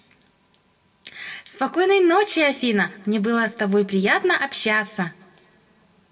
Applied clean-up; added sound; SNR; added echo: none; none; none; reverberation time 1.9 s.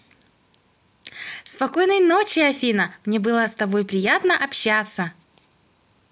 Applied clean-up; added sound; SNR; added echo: none; none; none; none.